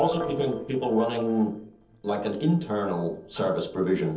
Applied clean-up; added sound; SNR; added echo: neural separator model SepFormer DNS4.